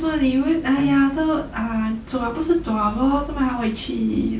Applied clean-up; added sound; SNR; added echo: none; Bowed string instrument; 16 dB; none.